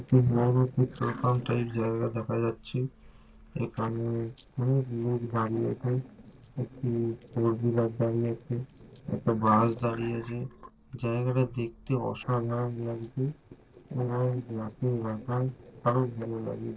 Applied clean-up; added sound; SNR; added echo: neural separator model SepFormer DNS4.